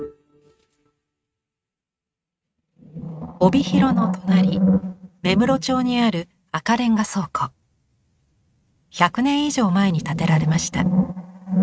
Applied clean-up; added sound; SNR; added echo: neural mask model RNNoise.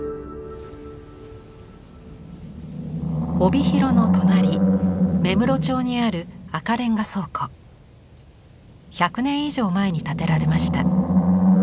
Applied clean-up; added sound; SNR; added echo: none; Animal; -2 dB; none.